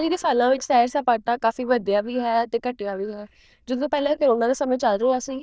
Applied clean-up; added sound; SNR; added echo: neural diffusion model UNIVERSE++.